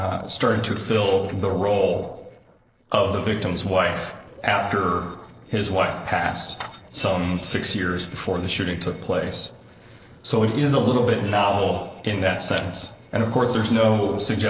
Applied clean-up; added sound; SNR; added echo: neural separator model SepFormer DNS4.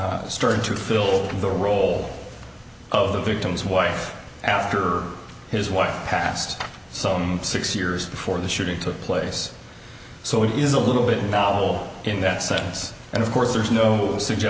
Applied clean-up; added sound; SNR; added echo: none; none; none; none.